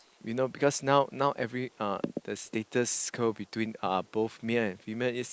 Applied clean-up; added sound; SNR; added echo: neural mask model Resemble Enhance denoiser.